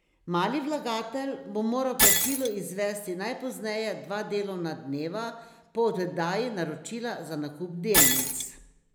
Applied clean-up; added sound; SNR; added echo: none; Shatter; 1 dB; none.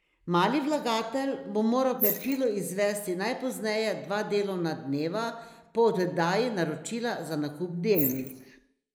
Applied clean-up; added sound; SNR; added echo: neural mask model Resemble Enhance denoiser.